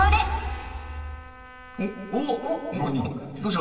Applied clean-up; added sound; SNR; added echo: none; Trumpet; 20 dB; reverberation time 2.4 s.